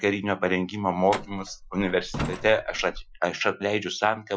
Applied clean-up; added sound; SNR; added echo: classical method Wiener filter.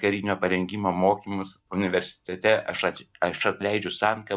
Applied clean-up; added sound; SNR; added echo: none; none; none; none.